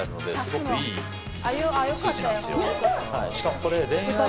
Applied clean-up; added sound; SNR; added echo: none; Gong; 15 dB; none.